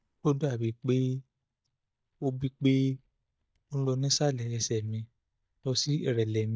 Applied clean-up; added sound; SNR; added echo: neural mask model DeepFilterNet 3.